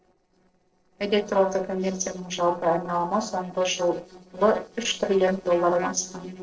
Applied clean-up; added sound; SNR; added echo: neural separator model SepFormer DNS4.